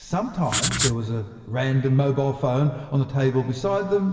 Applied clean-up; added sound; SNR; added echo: none; Writing; 2 dB; reverberation time 2.2 s.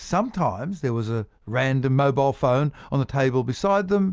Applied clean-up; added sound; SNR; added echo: none; none; none; none.